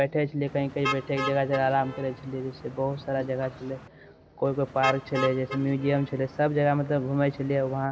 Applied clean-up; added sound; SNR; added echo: none; Motor vehicle (road); 10 dB; none.